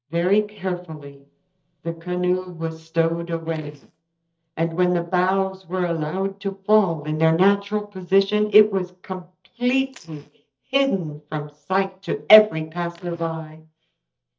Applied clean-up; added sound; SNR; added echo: neural mask model DeepFilterNet 3.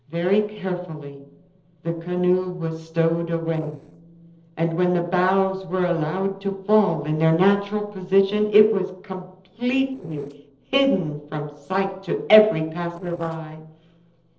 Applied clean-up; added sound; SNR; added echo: neural separator model SepFormer DNS4.